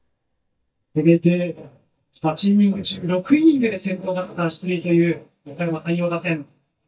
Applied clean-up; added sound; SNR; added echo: neural mask model DeepFilterNet 3.